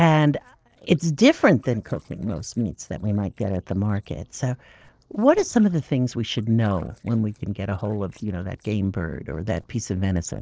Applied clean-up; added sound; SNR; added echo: neural separator model SepFormer DNS4.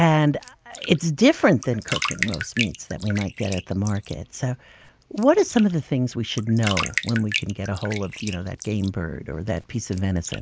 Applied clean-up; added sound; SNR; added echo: none; Bathtub (filling or washing); 11 dB; none.